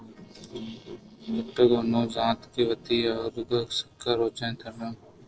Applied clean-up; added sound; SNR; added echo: neural separator model SepFormer DNS4.